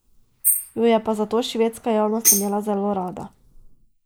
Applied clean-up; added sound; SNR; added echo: neural mask model Resemble Enhance denoiser.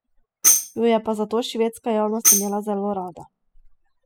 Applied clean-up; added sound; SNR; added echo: classical method spectral subtraction.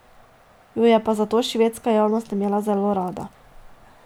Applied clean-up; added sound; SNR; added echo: none; none; none; none.